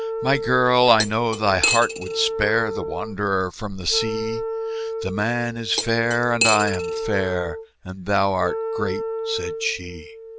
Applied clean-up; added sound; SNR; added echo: none; Cutlery, silverware + Wind instrument, woodwind instrument; 5 dB; none.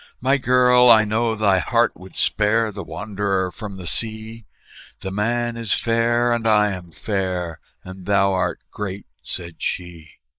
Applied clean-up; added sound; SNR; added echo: neural mask model Resemble Enhance denoiser.